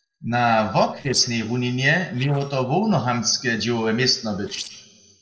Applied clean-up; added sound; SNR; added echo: neural separator model SepFormer DNS4.